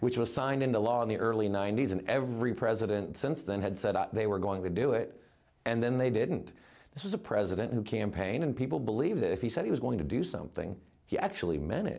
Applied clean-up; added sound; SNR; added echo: none; none; none; none.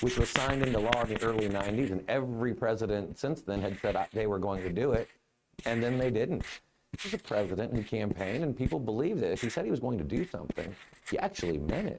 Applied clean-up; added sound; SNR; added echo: neural mask model RNNoise.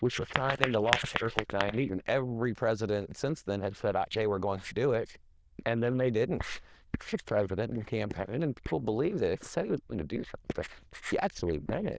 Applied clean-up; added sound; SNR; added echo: neural diffusion model UNIVERSE++.